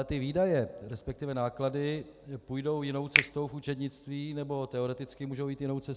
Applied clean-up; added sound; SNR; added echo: none; Finger snapping; 2 dB; none.